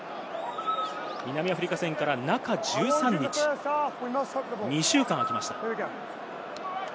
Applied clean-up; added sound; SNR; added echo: none; Animal; 8 dB; none.